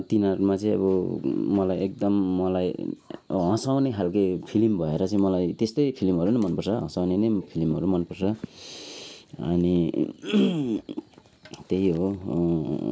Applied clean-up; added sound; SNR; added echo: none; none; none; none.